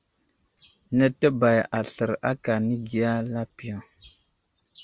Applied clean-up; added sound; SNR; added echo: none; none; none; none.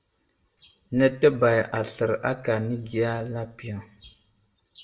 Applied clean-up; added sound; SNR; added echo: none; none; none; reverberation time 0.4 s.